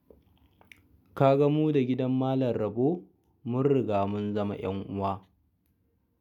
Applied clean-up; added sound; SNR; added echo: none; none; none; none.